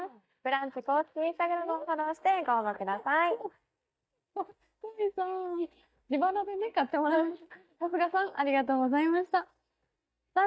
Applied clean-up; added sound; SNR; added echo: neural mask model DeepFilterNet 3.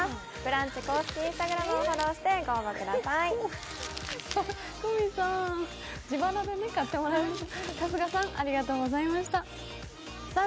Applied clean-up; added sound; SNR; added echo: none; Crumpling, crinkling; 17 dB; none.